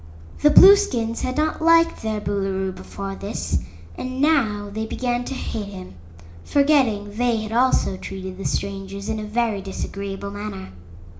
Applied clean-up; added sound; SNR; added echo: none; Truck; 16 dB; reverberation time 0.4 s.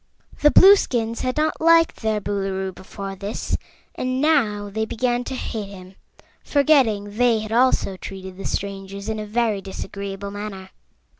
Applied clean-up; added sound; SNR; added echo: none; none; none; none.